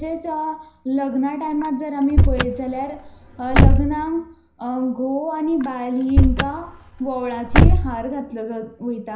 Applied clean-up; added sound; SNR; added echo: none; Slam / Car; -3 dB; reverberation time 0.5 s.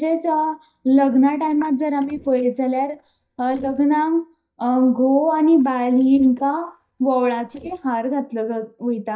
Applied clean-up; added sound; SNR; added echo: neural mask model DeepFilterNet 3.